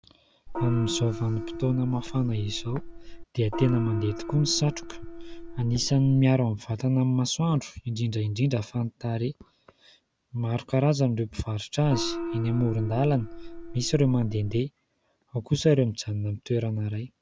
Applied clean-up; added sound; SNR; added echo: none; Gong; 8 dB; none.